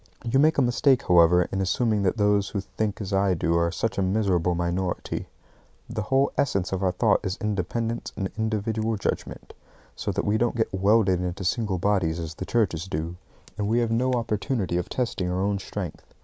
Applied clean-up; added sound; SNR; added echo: none; none; none; none.